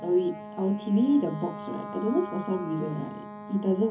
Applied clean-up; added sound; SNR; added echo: none; Wind instrument, woodwind instrument; 12 dB; reverberation time 0.3 s.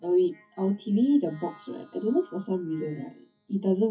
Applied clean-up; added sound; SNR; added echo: classical method WPE with log-MMSE.